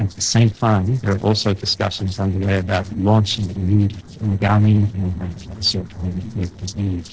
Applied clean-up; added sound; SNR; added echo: neural separator model SepFormer DNS4.